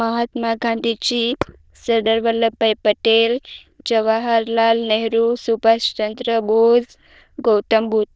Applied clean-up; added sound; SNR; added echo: neural diffusion model UNIVERSE++.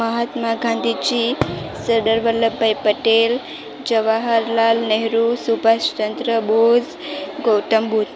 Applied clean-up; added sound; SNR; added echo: none; Fireworks; 14 dB; none.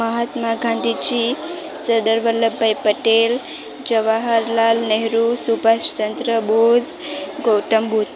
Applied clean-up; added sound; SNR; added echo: none; none; none; none.